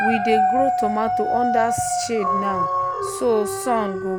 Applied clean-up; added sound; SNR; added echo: none; Dog; -1 dB; none.